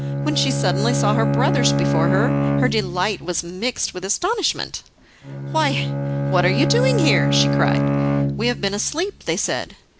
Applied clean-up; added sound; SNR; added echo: none; Bowed string instrument; -2 dB; none.